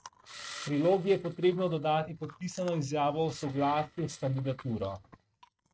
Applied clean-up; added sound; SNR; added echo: neural mask model RNNoise.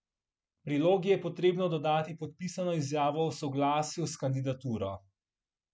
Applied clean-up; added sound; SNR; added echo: none; none; none; none.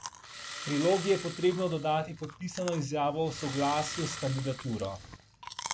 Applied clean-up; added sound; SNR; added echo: none; Chewing, mastication + Engine starting; 11 dB; none.